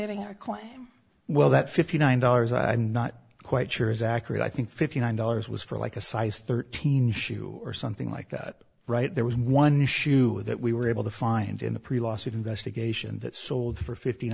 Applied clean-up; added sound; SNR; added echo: none; none; none; none.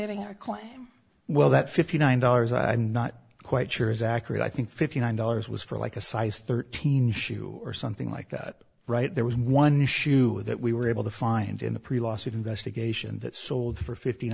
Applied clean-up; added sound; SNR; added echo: none; Rattle (instrument); 19 dB; none.